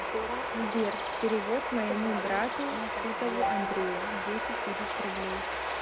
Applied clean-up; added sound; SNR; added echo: none; Bird vocalization, bird call, bird song + Marimba, xylophone; -1 dB; none.